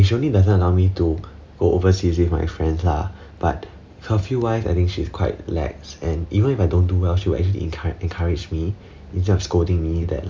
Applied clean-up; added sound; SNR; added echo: none; none; none; none.